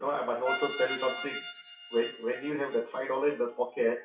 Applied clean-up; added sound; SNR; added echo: classical method WPE with log-MMSE.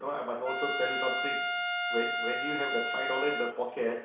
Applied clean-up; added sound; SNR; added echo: none; Trumpet; -1 dB; reverberation time 0.6 s.